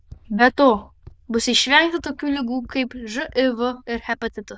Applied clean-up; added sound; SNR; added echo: neural diffusion model UNIVERSE++.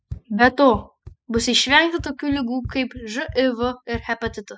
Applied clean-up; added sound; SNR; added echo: classical method spectral subtraction.